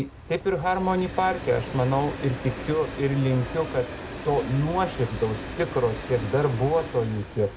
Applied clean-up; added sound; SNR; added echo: none; Train; 10 dB; none.